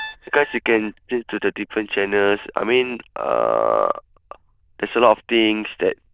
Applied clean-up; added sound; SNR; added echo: neural diffusion model UNIVERSE++.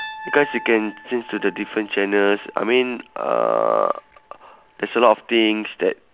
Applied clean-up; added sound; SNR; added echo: none; Piano; 19 dB; none.